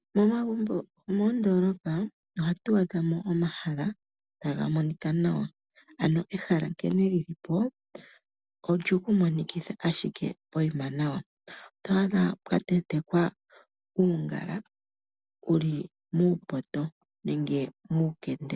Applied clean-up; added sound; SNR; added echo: none; none; none; none.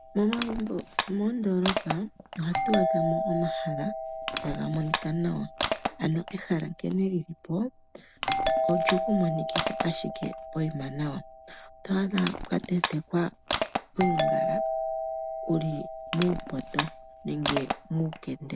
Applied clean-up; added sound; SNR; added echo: none; Doorbell + Crushing; 2 dB; none.